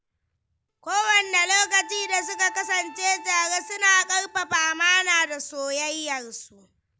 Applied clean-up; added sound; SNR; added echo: none; Wind instrument, woodwind instrument; 19 dB; none.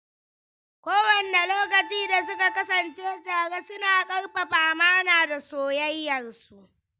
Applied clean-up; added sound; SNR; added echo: neural mask model DeepFilterNet 3.